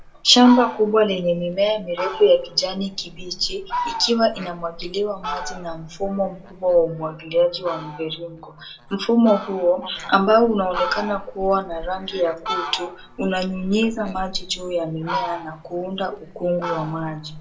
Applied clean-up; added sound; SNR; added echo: none; Fowl; 11 dB; reverberation time 0.2 s.